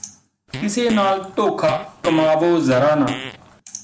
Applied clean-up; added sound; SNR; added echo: none; Fart; 14 dB; none.